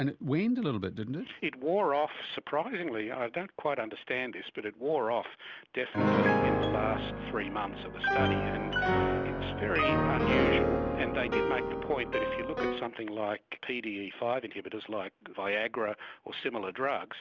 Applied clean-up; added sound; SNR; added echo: none; Piano; 0 dB; none.